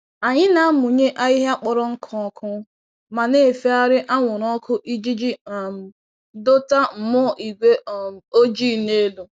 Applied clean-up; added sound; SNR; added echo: none; none; none; none.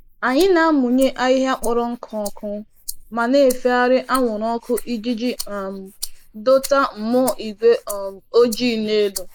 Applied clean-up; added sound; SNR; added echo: neural mask model Resemble Enhance denoiser.